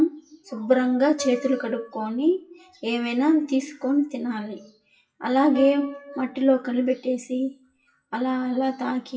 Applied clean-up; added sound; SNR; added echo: classical method WPE with log-MMSE.